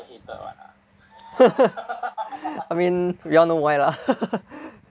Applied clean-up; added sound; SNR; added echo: none; none; none; none.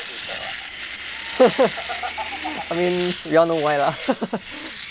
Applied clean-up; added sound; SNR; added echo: none; Domestic sounds, home sounds; 10 dB; none.